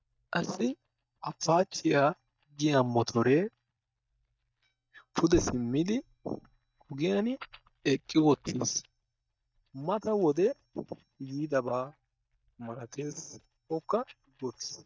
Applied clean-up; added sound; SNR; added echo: neural mask model DeepFilterNet 3.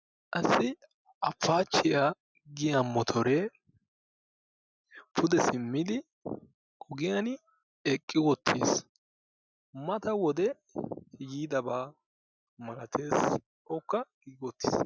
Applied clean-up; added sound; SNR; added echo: none; none; none; none.